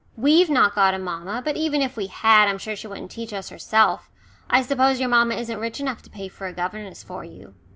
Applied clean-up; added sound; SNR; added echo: none; none; none; none.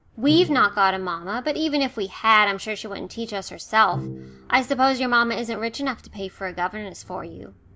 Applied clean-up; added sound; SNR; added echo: none; Bowed string instrument; 16 dB; none.